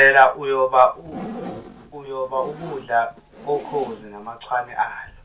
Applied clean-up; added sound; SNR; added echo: none; Zipper (clothing); 18 dB; reverberation time 0.2 s.